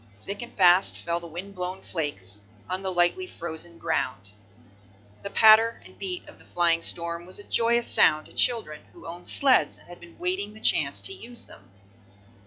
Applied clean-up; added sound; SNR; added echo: classical method log-MMSE.